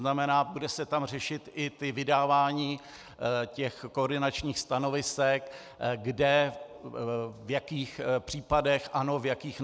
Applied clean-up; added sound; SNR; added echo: none; none; none; none.